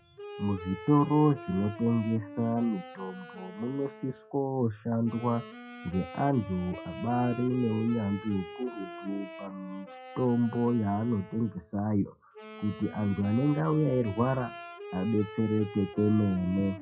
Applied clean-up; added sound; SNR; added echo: classical method WPE with log-MMSE.